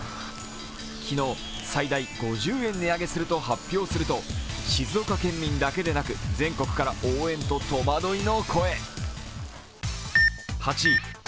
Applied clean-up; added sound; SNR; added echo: none; none; none; none.